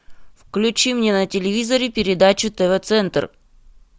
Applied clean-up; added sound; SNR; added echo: none; none; none; none.